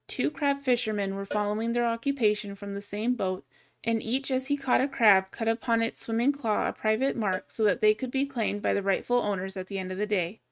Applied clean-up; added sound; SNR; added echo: neural mask model RNNoise.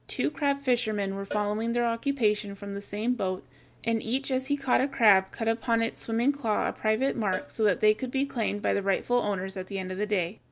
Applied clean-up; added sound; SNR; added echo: none; Cowbell; 20 dB; none.